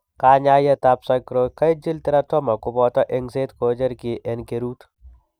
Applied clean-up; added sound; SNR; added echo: none; none; none; none.